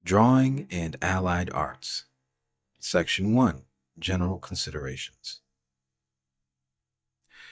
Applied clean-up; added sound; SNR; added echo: neural mask model DeepFilterNet 3.